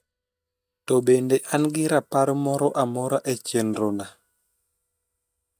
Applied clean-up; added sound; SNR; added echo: neural mask model DeepFilterNet 3.